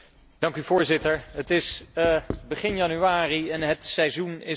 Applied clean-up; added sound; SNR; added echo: none; Writing; 15 dB; none.